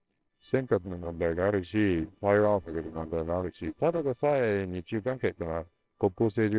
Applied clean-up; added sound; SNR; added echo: neural separator model SepFormer WHAMR!.